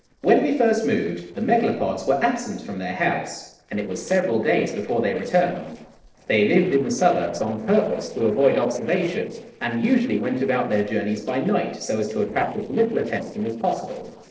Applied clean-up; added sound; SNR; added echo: neural separator model SepFormer DNS4.